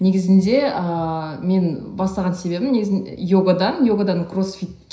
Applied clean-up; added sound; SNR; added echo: none; none; none; reverberation time 0.5 s.